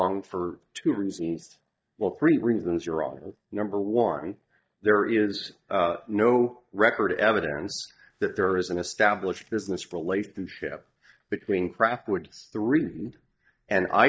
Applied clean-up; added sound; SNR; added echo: neural mask model DeepFilterNet 3.